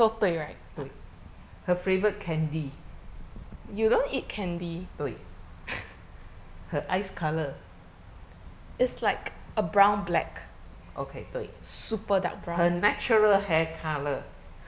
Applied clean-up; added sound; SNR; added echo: none; none; none; none.